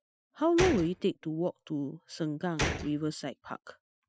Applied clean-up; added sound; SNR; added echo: classical method Wiener filter.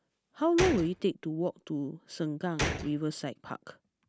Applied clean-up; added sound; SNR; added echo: none; Gunshot, gunfire; 7 dB; none.